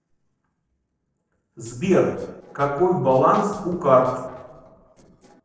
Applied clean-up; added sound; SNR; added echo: neural separator model SepFormer DNS4.